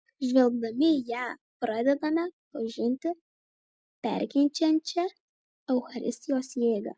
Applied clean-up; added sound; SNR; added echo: none; none; none; none.